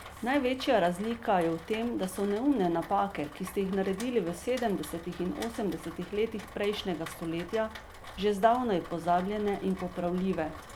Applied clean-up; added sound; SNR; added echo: none; Rain; 16 dB; none.